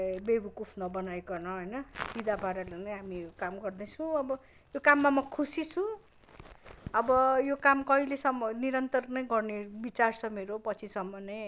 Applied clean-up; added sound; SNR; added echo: none; none; none; none.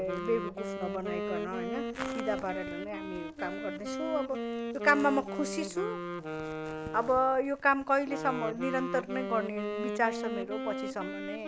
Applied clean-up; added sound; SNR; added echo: none; Wind instrument, woodwind instrument; 4 dB; none.